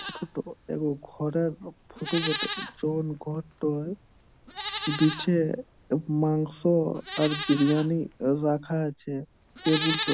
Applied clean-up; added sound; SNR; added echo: none; Livestock, farm animals, working animals; 10 dB; none.